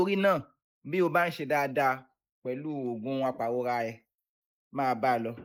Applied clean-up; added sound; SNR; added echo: neural mask model Resemble Enhance denoiser.